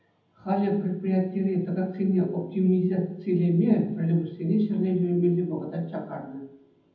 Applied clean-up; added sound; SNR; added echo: none; none; none; reverberation time 0.8 s.